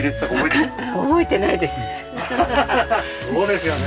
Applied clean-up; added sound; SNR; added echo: none; none; none; none.